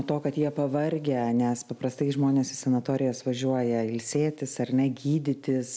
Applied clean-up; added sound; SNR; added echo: none; none; none; none.